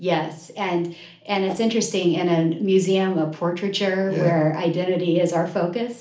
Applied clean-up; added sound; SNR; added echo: none; Whoosh, swoosh, swish; 15 dB; reverberation time 0.4 s.